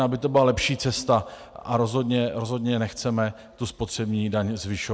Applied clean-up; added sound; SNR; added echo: none; none; none; none.